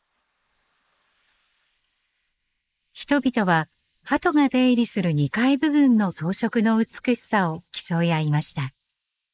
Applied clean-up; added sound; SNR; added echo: neural mask model Resemble Enhance denoiser.